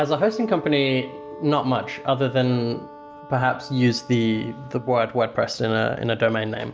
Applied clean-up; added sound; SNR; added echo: none; Chink, clink + Wind instrument, woodwind instrument; 17 dB; none.